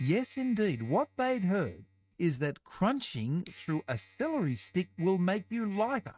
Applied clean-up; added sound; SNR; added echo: neural mask model RNNoise.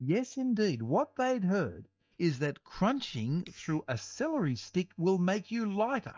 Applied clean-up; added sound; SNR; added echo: neural mask model DeepFilterNet 3.